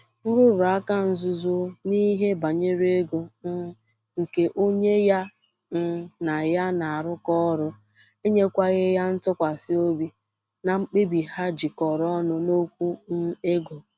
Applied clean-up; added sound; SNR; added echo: none; none; none; none.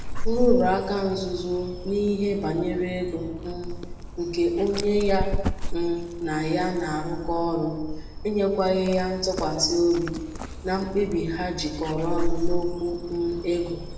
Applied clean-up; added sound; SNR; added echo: none; Dog; 4 dB; reverberation time 1.0 s.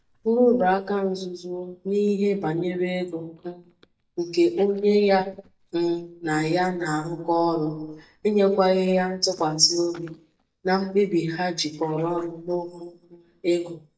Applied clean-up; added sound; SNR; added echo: neural mask model DeepFilterNet 3.